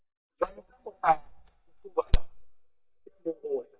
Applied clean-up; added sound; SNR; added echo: neural mask model DeepFilterNet 3.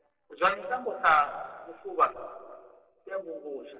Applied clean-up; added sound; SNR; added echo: neural separator model SepFormer DNS4.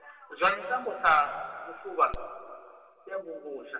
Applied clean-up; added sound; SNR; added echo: none; Crack; 16 dB; reverberation time 2.5 s.